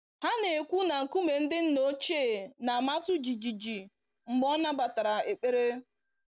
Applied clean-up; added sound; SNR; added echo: neural separator model SepFormer DNS4.